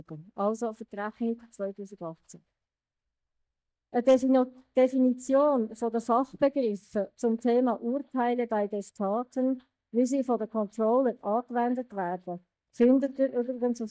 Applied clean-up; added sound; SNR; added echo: neural mask model DeepFilterNet 3.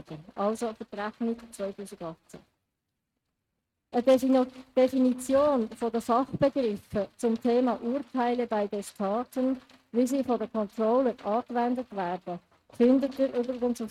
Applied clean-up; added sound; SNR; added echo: neural mask model RNNoise.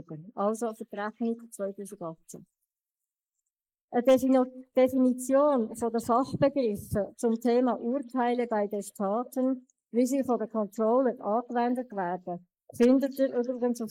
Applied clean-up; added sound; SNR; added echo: neural mask model Resemble Enhance denoiser.